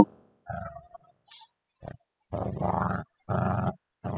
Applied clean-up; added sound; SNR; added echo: classical method spectral subtraction.